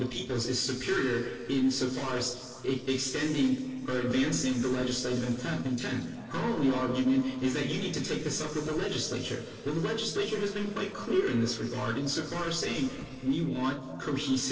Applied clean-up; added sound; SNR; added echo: neural separator model SepFormer DNS4.